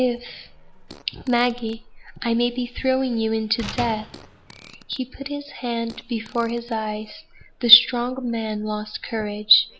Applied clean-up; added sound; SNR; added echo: none; Fart + Slam; 18 dB; none.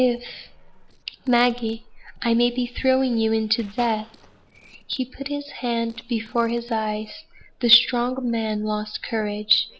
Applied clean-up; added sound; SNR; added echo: neural separator model SepFormer DNS4.